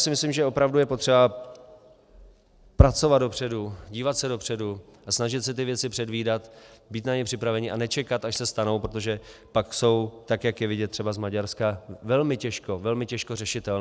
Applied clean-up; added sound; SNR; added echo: none; none; none; none.